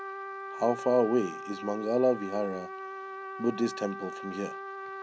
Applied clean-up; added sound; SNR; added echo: none; Trumpet; 9 dB; none.